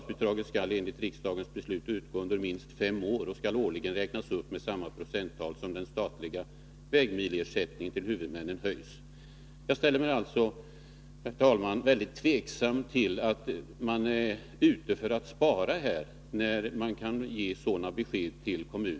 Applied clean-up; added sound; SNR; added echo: none; none; none; none.